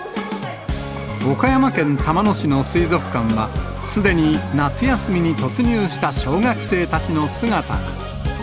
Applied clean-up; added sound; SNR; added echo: none; none; none; none.